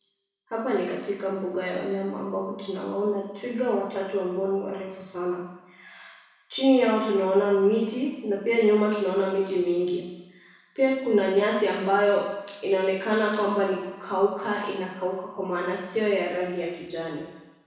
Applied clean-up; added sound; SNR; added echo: none; none; none; reverberation time 1.0 s.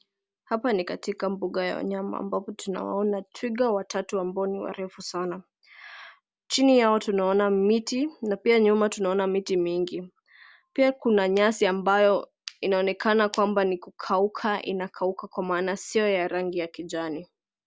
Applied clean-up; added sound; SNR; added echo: none; none; none; none.